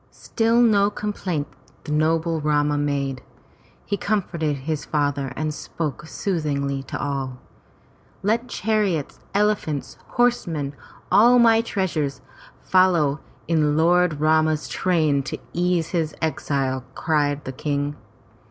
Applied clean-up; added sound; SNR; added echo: none; none; none; none.